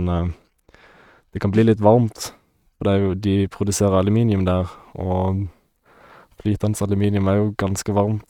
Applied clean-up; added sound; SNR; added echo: neural mask model RNNoise.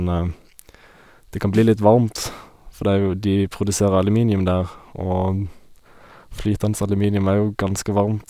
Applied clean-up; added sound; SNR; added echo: none; Snare drum; 18 dB; none.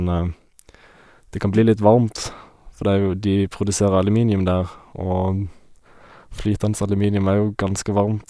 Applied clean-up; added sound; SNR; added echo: neural mask model DeepFilterNet 3.